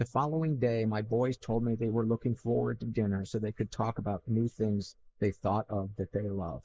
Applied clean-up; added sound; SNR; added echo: neural mask model Resemble Enhance denoiser.